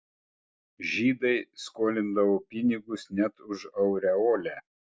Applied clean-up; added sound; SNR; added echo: none; none; none; none.